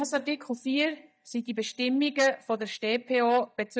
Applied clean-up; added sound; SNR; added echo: neural mask model DeepFilterNet 3.